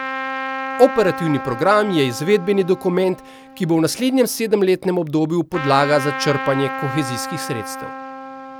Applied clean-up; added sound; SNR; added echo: none; Trumpet; 10 dB; none.